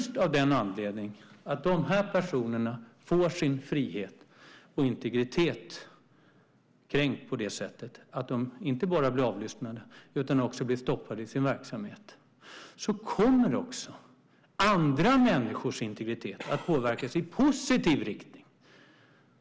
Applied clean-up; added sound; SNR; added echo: none; none; none; none.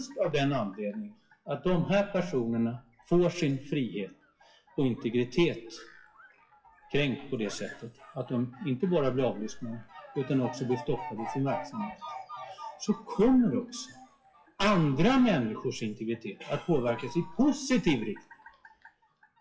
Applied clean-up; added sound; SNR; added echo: classical method WPE with log-MMSE.